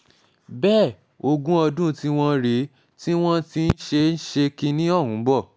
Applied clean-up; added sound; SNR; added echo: none; none; none; none.